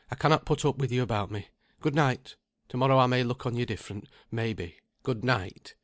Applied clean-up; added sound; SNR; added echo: none; none; none; none.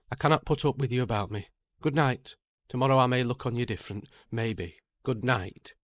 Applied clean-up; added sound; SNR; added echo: neural mask model Resemble Enhance denoiser.